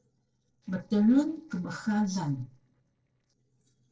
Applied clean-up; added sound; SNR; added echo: neural separator model SepFormer DNS4.